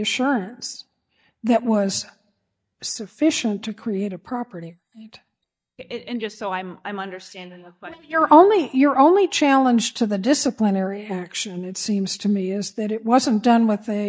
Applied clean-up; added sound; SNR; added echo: neural mask model DeepFilterNet 3.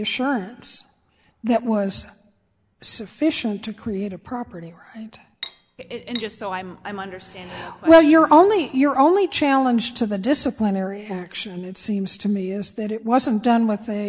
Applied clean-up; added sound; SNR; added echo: none; Cutlery, silverware; 15 dB; none.